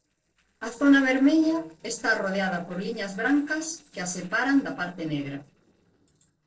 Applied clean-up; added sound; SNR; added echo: neural separator model SepFormer DNS4.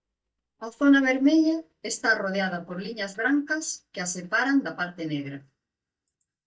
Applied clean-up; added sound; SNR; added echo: neural mask model DeepFilterNet 3.